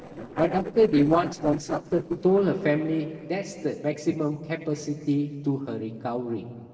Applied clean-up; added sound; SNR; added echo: neural separator model SepFormer DNS4.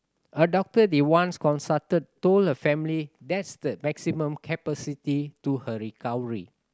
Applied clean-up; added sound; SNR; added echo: none; none; none; none.